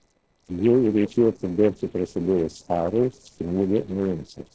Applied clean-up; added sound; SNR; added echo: neural separator model SepFormer DNS4.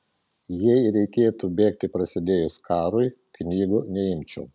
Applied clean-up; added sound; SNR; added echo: none; none; none; none.